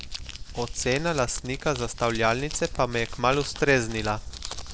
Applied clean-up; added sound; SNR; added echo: none; Crumpling, crinkling; 9 dB; none.